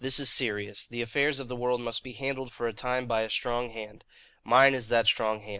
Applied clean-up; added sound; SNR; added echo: none; none; none; none.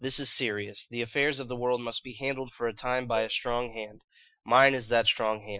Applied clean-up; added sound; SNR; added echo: classical method Wiener filter.